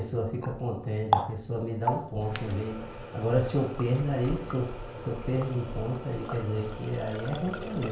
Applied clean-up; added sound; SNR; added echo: none; Water tap, faucet; 5 dB; reverberation time 0.5 s.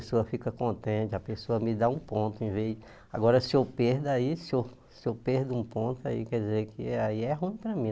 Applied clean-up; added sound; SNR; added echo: none; none; none; none.